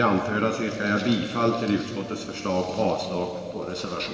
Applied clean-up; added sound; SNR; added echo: none; none; none; reverberation time 2.8 s.